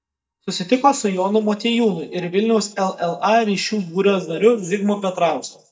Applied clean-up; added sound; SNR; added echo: neural mask model DeepFilterNet 3.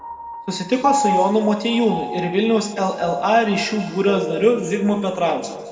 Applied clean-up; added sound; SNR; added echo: none; Piano; 7 dB; reverberation time 1.6 s.